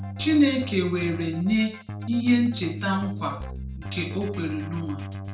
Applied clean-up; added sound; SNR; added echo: none; Keyboard (musical); 9 dB; reverberation time 0.4 s.